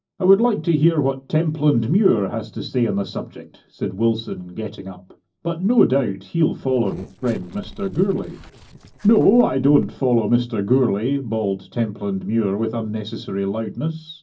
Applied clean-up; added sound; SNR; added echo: neural separator model SepFormer DNS4.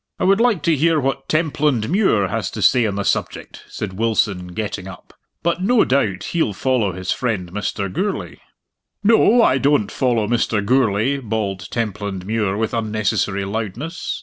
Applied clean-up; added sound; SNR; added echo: none; none; none; none.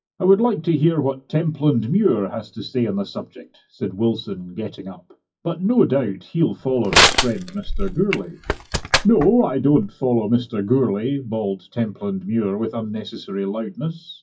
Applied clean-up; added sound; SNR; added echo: classical method WPE with log-MMSE.